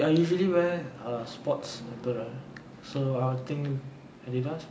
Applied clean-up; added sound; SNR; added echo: none; none; none; none.